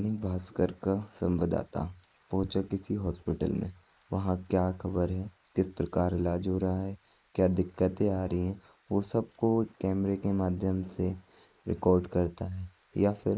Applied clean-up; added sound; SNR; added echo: neural mask model Resemble Enhance denoiser.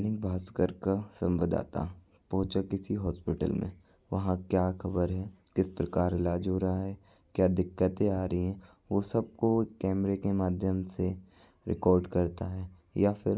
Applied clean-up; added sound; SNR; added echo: none; none; none; none.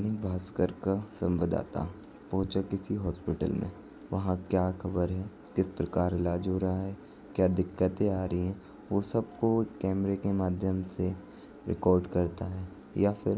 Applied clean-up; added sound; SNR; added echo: none; Engine; 18 dB; none.